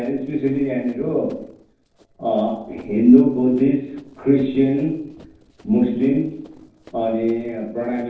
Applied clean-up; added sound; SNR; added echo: neural separator model SepFormer DNS4.